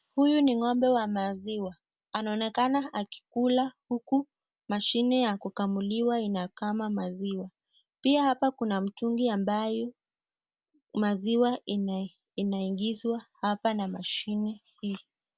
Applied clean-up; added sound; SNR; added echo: none; none; none; none.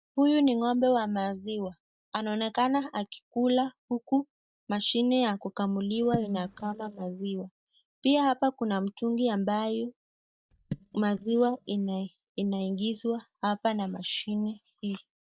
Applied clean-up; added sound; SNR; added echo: neural mask model DeepFilterNet 3.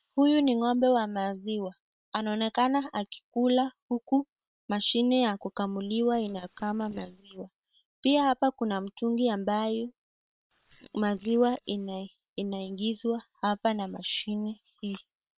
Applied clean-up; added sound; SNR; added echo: neural separator model SepFormer WHAM!.